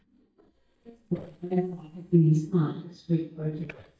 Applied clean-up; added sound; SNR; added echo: neural mask model DeepFilterNet 3.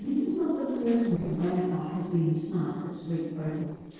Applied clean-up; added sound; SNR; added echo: neural separator model SepFormer DNS4.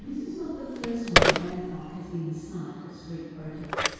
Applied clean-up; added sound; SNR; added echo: none; Telephone; -5 dB; reverberation time 2.0 s.